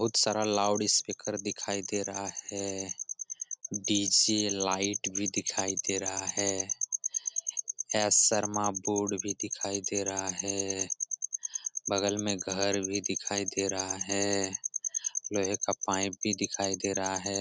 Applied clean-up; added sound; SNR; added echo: none; none; none; none.